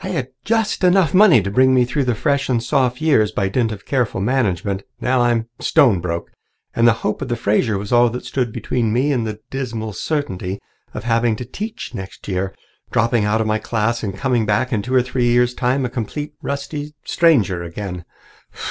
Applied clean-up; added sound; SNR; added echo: none; none; none; none.